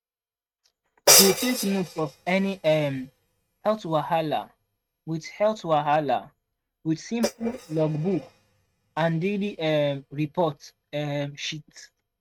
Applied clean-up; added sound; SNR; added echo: neural mask model RNNoise.